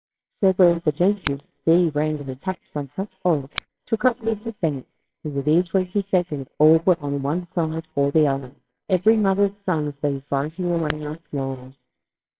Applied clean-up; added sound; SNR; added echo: neural separator model SepFormer WHAMR!.